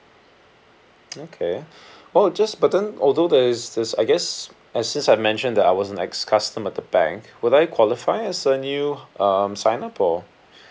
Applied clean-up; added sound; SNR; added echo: none; none; none; none.